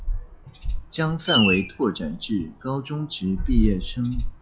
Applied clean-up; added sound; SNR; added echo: classical method log-MMSE.